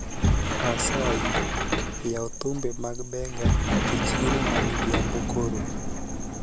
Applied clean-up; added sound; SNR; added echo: none; Sliding door + Engine; -4 dB; none.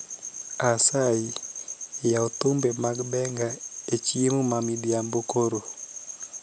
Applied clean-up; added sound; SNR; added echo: none; none; none; none.